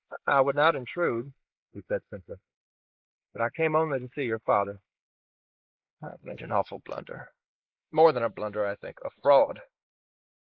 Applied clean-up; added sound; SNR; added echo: neural mask model Resemble Enhance denoiser.